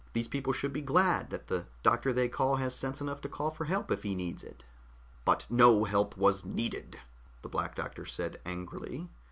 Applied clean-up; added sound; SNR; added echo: none; none; none; none.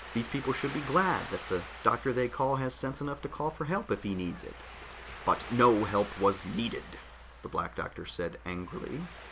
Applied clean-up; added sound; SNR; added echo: none; Ocean; 14 dB; none.